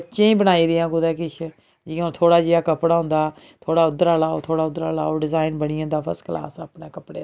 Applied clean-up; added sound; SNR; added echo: none; none; none; none.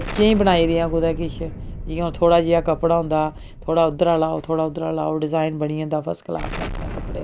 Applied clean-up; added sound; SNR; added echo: none; Explosion; 11 dB; none.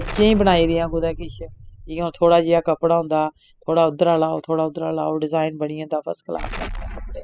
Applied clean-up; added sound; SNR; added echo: classical method spectral subtraction.